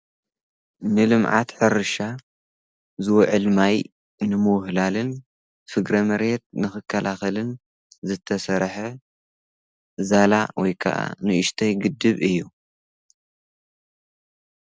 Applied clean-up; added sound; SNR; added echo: none; none; none; none.